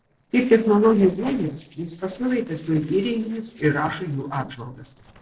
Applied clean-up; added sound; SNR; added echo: neural separator model SepFormer DNS4.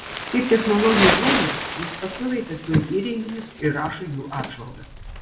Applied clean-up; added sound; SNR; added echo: none; Crumpling, crinkling; 3 dB; reverberation time 0.5 s.